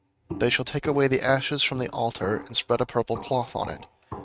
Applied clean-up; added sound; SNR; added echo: neural mask model RNNoise.